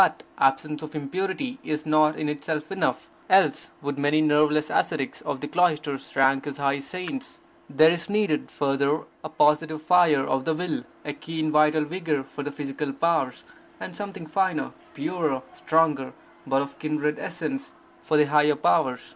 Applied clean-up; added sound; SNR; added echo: none; none; none; none.